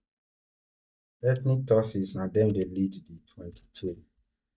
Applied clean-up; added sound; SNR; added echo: neural mask model DeepFilterNet 3.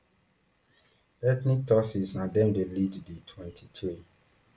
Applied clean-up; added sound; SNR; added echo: none; none; none; none.